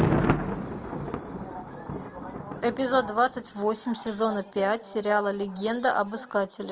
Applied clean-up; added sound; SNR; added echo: none; Thunder; 4 dB; none.